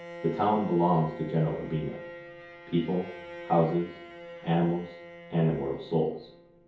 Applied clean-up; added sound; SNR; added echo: none; Bowed string instrument; 14 dB; reverberation time 0.6 s.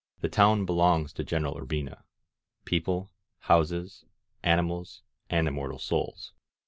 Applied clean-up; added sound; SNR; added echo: none; none; none; none.